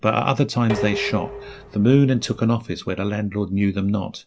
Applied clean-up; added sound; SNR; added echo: none; Dishes, pots, and pans; 12 dB; none.